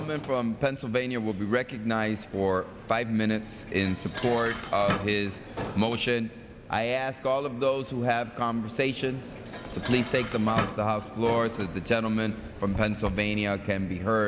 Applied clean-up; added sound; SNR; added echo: none; Dishes, pots, and pans; 12 dB; none.